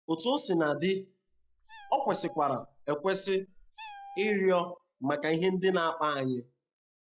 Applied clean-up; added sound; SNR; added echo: classical method log-MMSE.